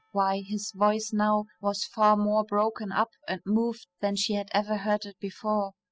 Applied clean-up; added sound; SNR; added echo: classical method spectral subtraction.